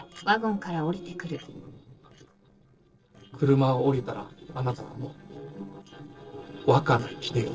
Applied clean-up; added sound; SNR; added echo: neural separator model SepFormer DNS4.